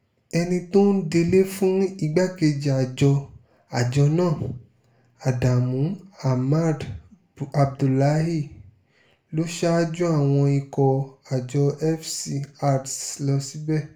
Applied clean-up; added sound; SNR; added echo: none; none; none; reverberation time 0.3 s.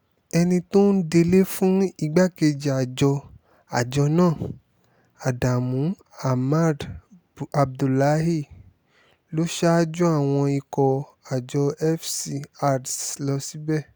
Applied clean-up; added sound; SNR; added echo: none; none; none; none.